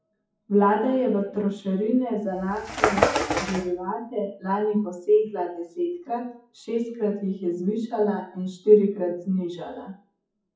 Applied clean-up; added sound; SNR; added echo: classical method WPE with log-MMSE.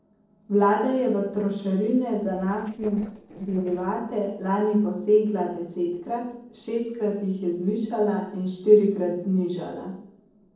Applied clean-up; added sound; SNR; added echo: neural separator model SepFormer DNS4.